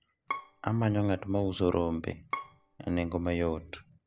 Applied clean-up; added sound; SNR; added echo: none; Bowed string instrument; 13 dB; none.